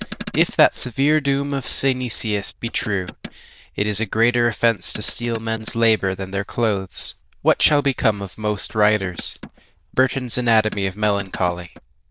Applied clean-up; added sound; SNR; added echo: neural diffusion model UNIVERSE++.